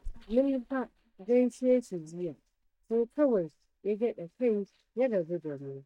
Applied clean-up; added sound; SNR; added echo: neural mask model DeepFilterNet 3.